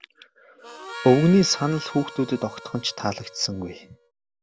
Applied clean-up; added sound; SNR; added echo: none; Harmonica; 16 dB; none.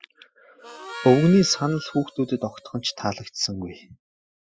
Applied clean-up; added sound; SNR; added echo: classical method Wiener filter.